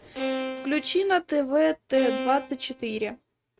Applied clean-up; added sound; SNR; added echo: neural mask model RNNoise.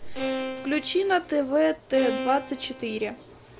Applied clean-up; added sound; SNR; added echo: none; Bowed string instrument; 8 dB; none.